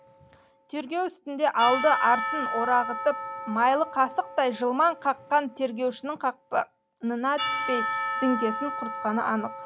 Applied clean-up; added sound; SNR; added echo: none; Church bell / Percussion; 7 dB; none.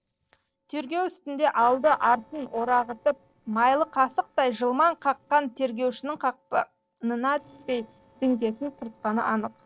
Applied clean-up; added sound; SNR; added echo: neural separator model SepFormer DNS4.